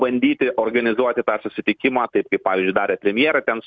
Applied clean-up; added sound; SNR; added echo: none; none; none; none.